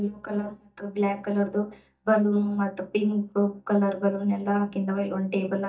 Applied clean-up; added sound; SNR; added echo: neural mask model DeepFilterNet 3.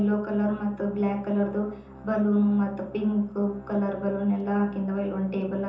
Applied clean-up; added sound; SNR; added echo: none; Organ; 18 dB; reverberation time 0.6 s.